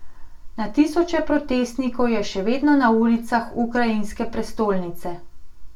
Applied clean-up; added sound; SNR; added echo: none; none; none; reverberation time 0.2 s.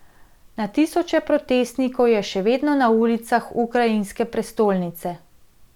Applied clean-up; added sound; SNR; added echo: none; none; none; none.